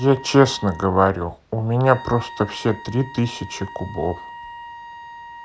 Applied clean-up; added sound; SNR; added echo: none; Wind instrument, woodwind instrument; 17 dB; none.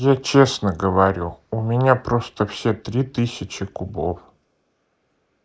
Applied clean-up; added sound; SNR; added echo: neural mask model Resemble Enhance denoiser.